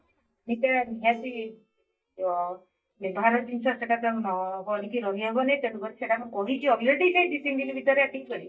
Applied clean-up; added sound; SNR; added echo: neural mask model DeepFilterNet 3.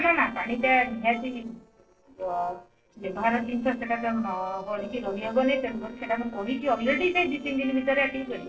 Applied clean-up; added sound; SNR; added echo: neural separator model SepFormer DNS4.